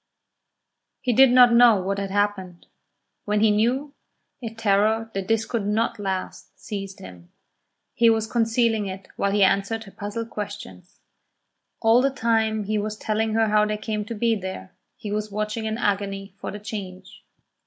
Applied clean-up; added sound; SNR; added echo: none; none; none; none.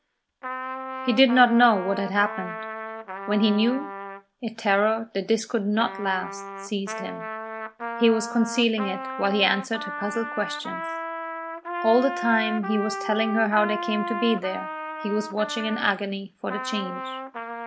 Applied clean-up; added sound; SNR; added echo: none; Trumpet; 8 dB; none.